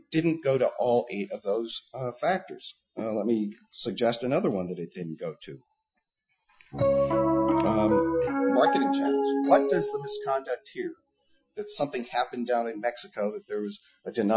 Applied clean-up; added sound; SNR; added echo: classical method Wiener filter.